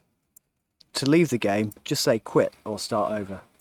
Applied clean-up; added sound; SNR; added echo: neural mask model RNNoise.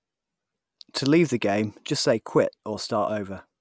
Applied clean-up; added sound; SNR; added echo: none; none; none; none.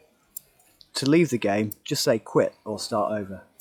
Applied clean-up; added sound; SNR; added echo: classical method log-MMSE.